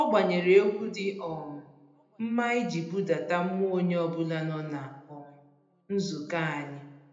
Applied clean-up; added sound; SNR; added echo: none; none; none; reverberation time 0.8 s.